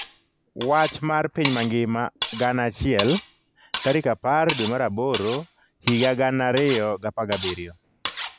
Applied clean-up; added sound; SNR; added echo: none; Cutlery, silverware; 10 dB; none.